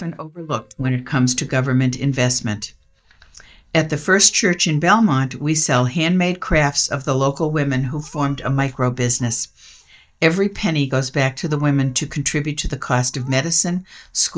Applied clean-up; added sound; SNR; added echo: neural mask model DeepFilterNet 3.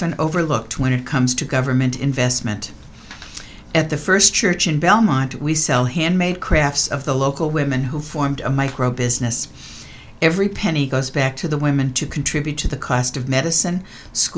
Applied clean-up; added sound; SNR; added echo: none; none; none; none.